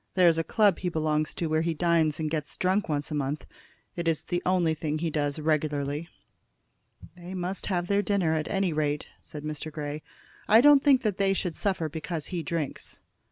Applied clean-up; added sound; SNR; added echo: none; none; none; none.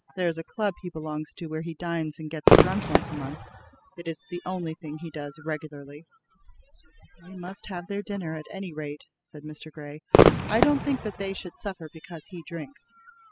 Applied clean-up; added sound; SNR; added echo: classical method spectral subtraction.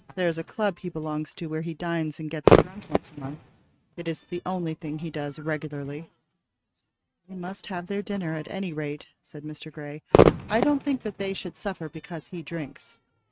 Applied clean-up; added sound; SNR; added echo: neural mask model RNNoise.